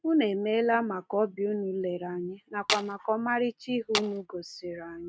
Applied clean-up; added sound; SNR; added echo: neural mask model RNNoise.